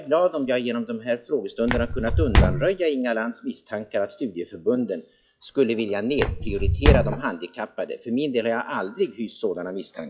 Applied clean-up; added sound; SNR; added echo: classical method log-MMSE.